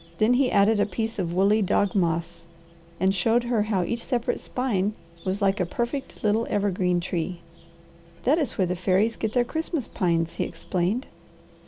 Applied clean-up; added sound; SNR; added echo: none; Bird vocalization, bird call, bird song; 12 dB; none.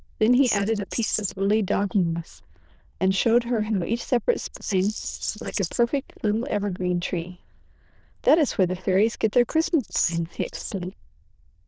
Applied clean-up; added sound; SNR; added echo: neural diffusion model UNIVERSE++.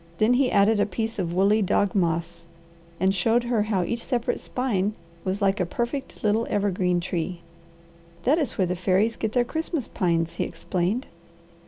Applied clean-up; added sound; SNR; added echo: none; none; none; none.